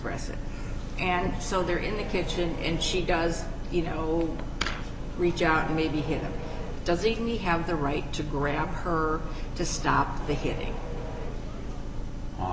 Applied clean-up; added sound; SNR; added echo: none; Accelerating, revving, vroom; 16 dB; none.